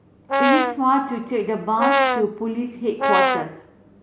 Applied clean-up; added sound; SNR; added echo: none; Brass instrument; -3 dB; none.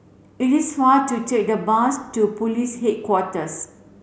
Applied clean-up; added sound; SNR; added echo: none; none; none; none.